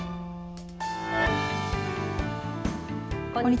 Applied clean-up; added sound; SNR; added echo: none; Bowed string instrument; 14 dB; none.